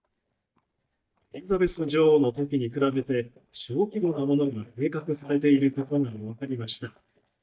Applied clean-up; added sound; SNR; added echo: neural mask model DeepFilterNet 3.